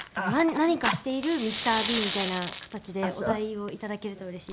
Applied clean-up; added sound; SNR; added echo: none; Fire; 7 dB; none.